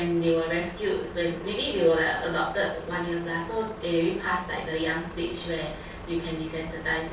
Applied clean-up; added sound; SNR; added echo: none; Truck; 14 dB; reverberation time 0.2 s.